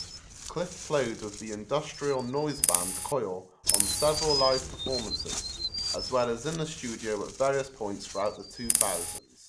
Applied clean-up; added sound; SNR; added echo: none; Chirp, tweet; -2 dB; none.